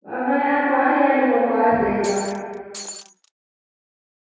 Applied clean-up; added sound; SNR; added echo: none; Shatter; 15 dB; reverberation time 2.0 s.